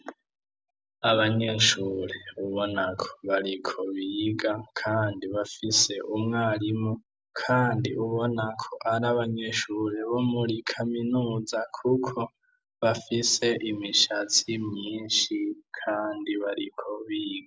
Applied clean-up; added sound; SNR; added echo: none; none; none; none.